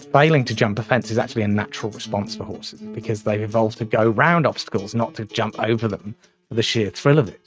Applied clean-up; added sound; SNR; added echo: neural mask model RNNoise.